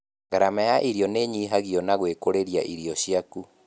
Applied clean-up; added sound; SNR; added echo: none; none; none; none.